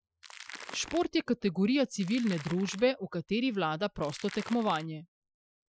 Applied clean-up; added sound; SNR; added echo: classical method Wiener filter.